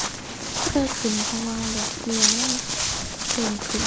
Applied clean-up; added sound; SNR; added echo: none; Walk, footsteps; -3 dB; none.